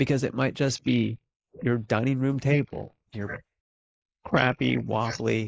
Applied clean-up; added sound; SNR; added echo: neural mask model Resemble Enhance denoiser.